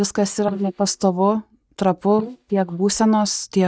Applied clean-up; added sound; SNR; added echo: neural mask model DeepFilterNet 3.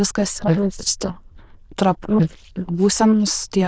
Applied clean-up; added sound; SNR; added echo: neural diffusion model UNIVERSE++.